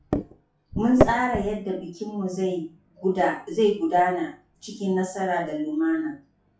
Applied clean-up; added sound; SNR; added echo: classical method WPE with log-MMSE.